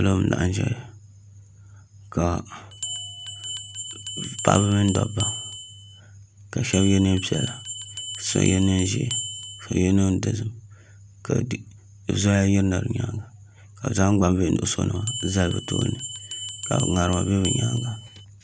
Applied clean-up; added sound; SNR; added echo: none; Bell; 9 dB; none.